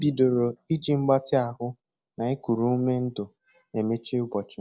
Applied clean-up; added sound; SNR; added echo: none; none; none; none.